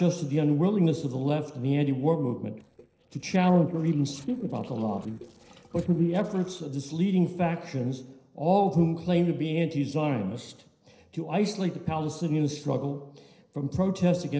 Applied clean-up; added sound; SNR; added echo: neural separator model SepFormer DNS4.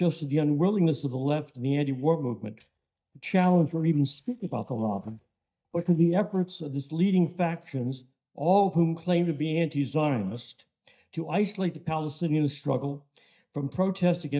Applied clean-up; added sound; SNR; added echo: neural mask model DeepFilterNet 3.